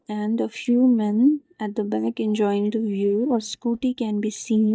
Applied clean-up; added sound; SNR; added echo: neural mask model DeepFilterNet 3.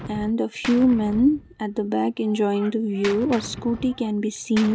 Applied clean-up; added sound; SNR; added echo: none; Gunshot, gunfire; 15 dB; none.